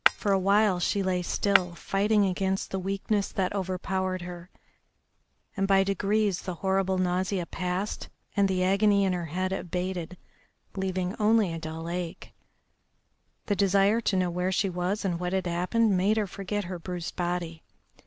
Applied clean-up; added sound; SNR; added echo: none; Shatter; 3 dB; none.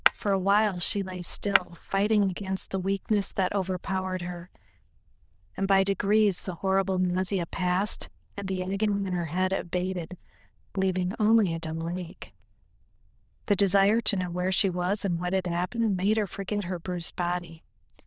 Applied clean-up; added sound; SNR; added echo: neural diffusion model UNIVERSE++.